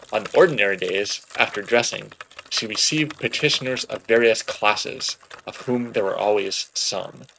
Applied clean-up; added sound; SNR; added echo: neural mask model RNNoise.